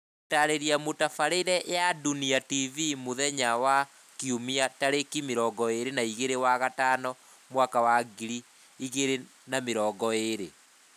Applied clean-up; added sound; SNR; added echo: none; none; none; none.